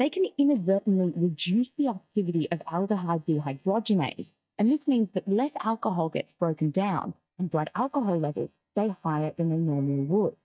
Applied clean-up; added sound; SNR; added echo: neural mask model DeepFilterNet 3.